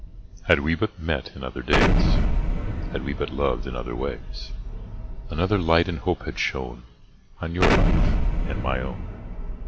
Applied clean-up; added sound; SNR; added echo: none; Explosion; -3 dB; none.